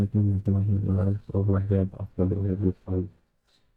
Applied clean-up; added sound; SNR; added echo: neural mask model DeepFilterNet 3.